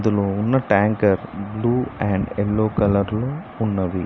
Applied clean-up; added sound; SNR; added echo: none; none; none; none.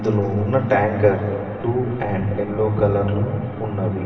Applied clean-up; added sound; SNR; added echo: none; none; none; reverberation time 2.6 s.